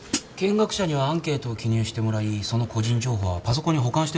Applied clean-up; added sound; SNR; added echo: none; Hi-hat; 5 dB; none.